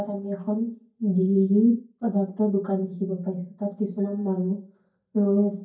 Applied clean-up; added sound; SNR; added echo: neural mask model DeepFilterNet 3.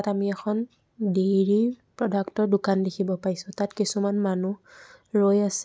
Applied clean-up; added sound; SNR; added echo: none; none; none; none.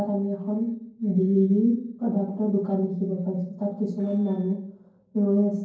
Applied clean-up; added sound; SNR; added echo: neural separator model SepFormer DNS4.